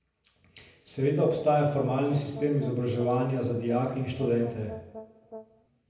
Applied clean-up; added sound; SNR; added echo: none; Brass instrument; 17 dB; reverberation time 0.9 s.